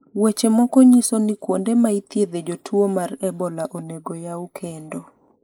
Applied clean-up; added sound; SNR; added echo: neural mask model Resemble Enhance denoiser.